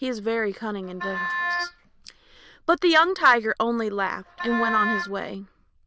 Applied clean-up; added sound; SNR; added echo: neural diffusion model UNIVERSE++.